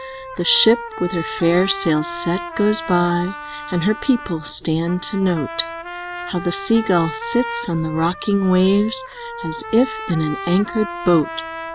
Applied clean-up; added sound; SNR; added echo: none; Trumpet; 11 dB; none.